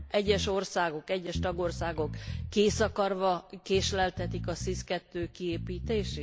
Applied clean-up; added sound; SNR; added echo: none; Bass guitar; 8 dB; none.